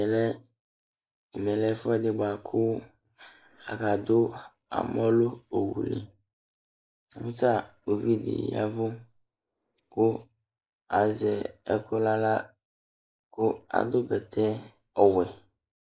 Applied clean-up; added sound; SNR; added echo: neural mask model Resemble Enhance denoiser.